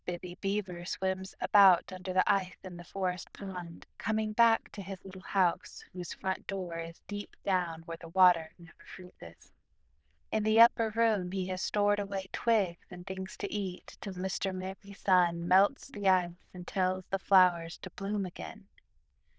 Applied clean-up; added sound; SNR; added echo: neural diffusion model UNIVERSE++.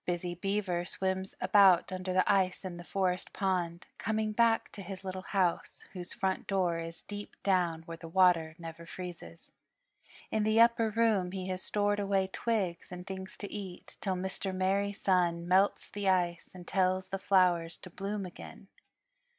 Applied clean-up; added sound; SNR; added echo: none; none; none; none.